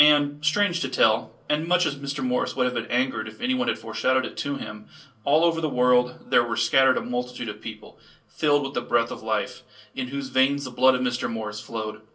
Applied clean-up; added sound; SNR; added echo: none; none; none; reverberation time 0.2 s.